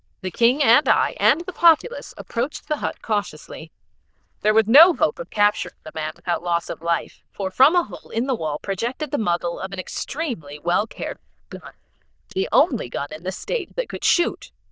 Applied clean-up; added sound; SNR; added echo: neural diffusion model UNIVERSE++.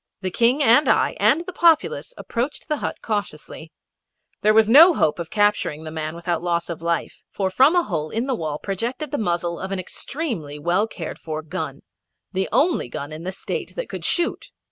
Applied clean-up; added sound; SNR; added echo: none; none; none; none.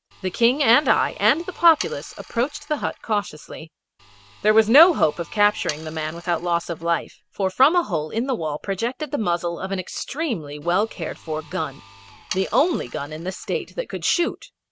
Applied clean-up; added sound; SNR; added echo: none; Sawing; 19 dB; none.